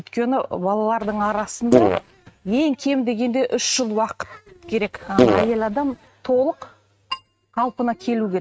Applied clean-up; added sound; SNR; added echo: neural mask model RNNoise.